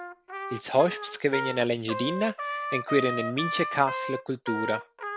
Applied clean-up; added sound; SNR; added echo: none; Trumpet; 6 dB; none.